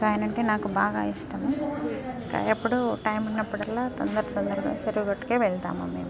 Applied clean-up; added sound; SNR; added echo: none; none; none; none.